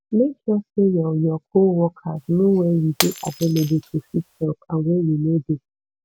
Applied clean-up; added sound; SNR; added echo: none; Shatter; 13 dB; none.